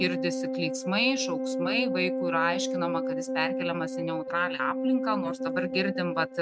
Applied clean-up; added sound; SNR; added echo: neural mask model RNNoise.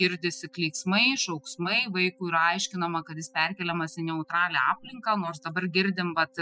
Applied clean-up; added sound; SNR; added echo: classical method spectral subtraction.